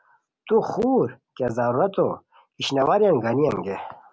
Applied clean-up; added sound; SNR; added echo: none; none; none; none.